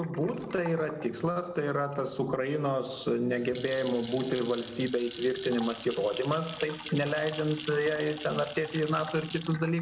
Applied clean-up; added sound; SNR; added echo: none; Sink (filling or washing) / Water tap, faucet / Splash, splatter; 15 dB; none.